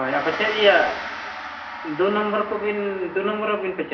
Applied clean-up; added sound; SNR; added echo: none; Gong; 10 dB; reverberation time 0.9 s.